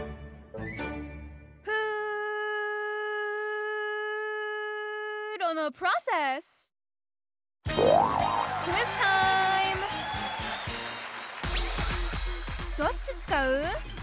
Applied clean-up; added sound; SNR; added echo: none; none; none; none.